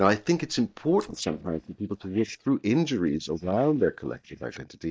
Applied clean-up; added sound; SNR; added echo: neural mask model DeepFilterNet 3.